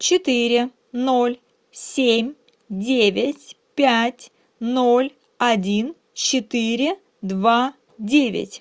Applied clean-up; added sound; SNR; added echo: none; none; none; none.